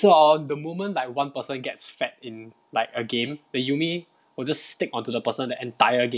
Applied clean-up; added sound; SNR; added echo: none; none; none; none.